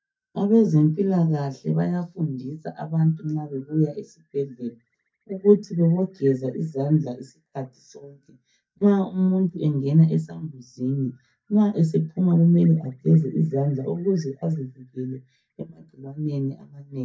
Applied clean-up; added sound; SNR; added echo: neural mask model DeepFilterNet 3.